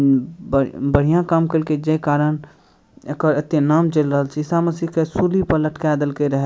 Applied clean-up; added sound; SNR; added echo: none; none; none; none.